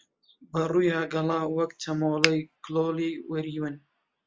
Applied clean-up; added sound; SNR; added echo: none; Finger snapping; -1 dB; none.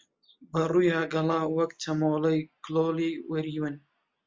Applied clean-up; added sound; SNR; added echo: none; none; none; none.